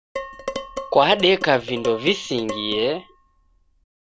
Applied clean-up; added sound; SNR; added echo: none; Dishes, pots, and pans; 12 dB; none.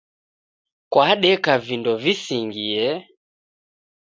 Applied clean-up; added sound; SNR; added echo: none; none; none; none.